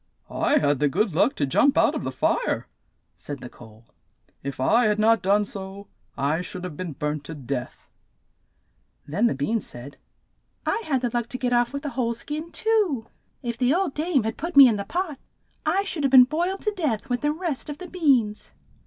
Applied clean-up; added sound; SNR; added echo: none; none; none; none.